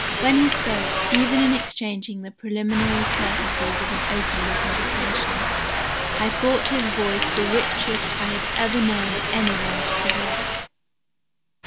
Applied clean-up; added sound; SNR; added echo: none; Rain; -1 dB; none.